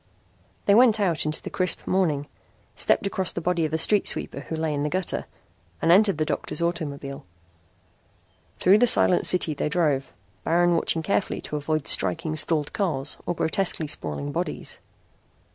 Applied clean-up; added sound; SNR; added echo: none; none; none; none.